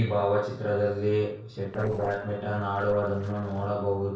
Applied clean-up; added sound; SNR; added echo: neural separator model SepFormer DNS4.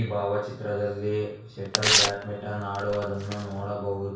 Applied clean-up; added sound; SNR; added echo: none; Tearing; -1 dB; reverberation time 0.6 s.